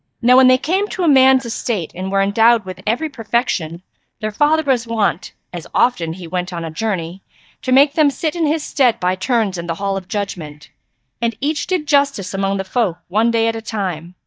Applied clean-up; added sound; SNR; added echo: neural mask model DeepFilterNet 3.